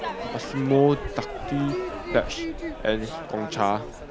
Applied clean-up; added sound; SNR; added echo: none; Crowd / Fireworks; 6 dB; none.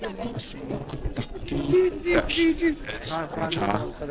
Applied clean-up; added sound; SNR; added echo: neural separator model SepFormer DNS4.